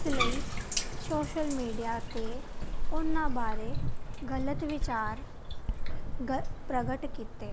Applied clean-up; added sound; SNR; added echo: none; Bathtub (filling or washing); -5 dB; none.